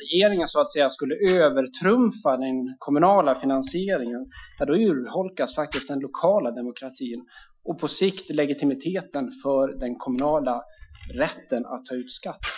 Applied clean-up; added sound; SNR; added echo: classical method Wiener filter.